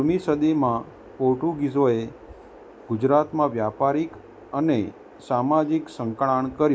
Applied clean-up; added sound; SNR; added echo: none; none; none; none.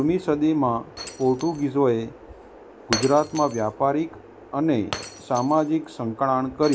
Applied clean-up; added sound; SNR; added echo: none; Shatter; 15 dB; none.